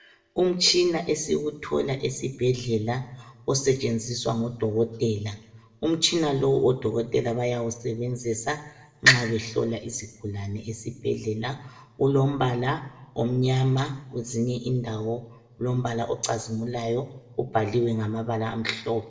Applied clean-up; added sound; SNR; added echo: none; none; none; reverberation time 0.6 s.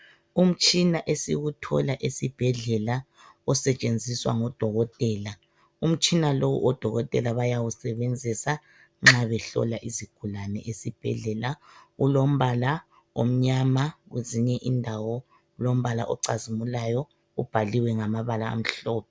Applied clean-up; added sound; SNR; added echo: none; none; none; none.